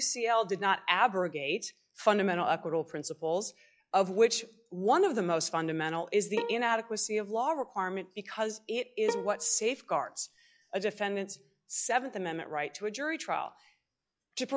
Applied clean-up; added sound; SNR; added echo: classical method log-MMSE.